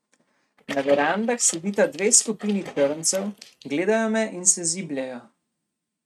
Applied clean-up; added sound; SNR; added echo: neural mask model RNNoise.